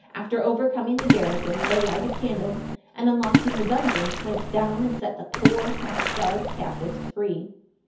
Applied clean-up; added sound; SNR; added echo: none; Splash, splatter; 0 dB; reverberation time 0.5 s.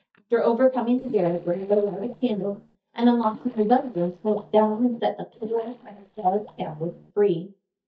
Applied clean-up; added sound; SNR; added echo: neural mask model DeepFilterNet 3.